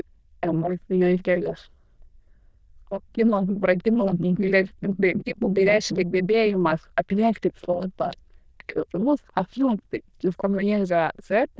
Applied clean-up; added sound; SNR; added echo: neural diffusion model UNIVERSE++.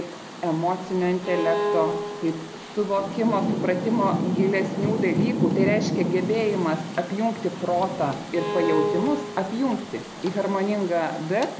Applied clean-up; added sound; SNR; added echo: none; Rain + Bowed string instrument; 3 dB; none.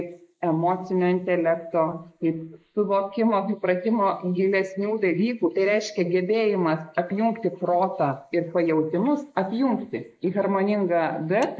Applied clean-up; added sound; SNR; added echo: neural mask model Resemble Enhance denoiser.